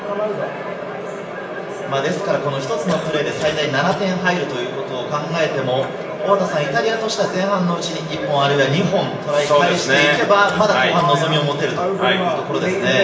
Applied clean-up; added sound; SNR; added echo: none; Cough; 14 dB; reverberation time 0.7 s.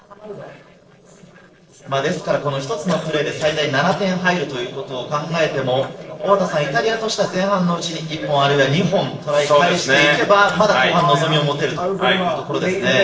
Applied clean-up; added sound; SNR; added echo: neural separator model SepFormer DNS4.